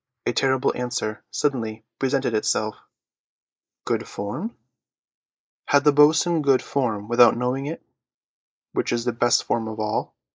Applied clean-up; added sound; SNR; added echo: neural mask model Resemble Enhance denoiser.